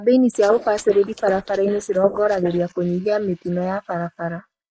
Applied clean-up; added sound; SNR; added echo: neural mask model Resemble Enhance denoiser.